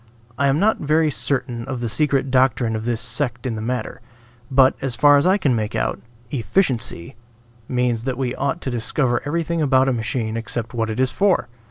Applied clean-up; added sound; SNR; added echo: none; none; none; none.